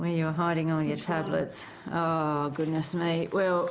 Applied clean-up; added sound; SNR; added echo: none; none; none; none.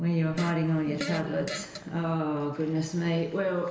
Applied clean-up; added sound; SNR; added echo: none; Fart; 11 dB; reverberation time 0.8 s.